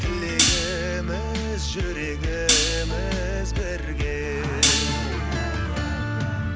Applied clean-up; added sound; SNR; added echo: none; Hi-hat; 2 dB; none.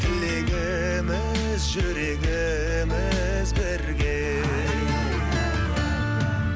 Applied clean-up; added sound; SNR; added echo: none; none; none; none.